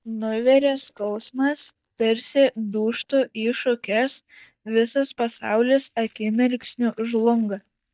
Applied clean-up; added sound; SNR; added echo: neural mask model DeepFilterNet 3.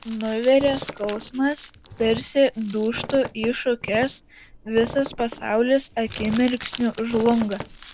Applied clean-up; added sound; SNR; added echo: none; Crumpling, crinkling + Squeak; 14 dB; none.